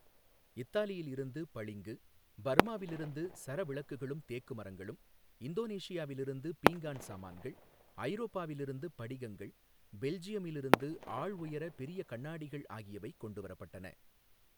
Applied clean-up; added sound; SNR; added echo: none; Fireworks; -1 dB; none.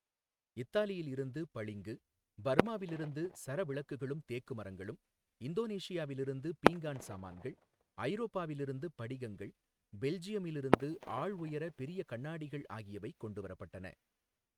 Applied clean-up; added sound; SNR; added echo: neural mask model RNNoise.